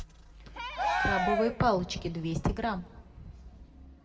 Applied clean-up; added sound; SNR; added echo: none; Cheering; 1 dB; reverberation time 0.9 s.